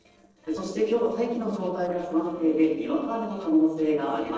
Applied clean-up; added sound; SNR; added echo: neural separator model SepFormer DNS4.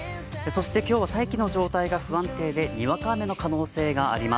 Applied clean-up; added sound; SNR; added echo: none; none; none; none.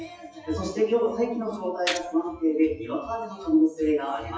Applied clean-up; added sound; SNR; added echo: classical method WPE with log-MMSE.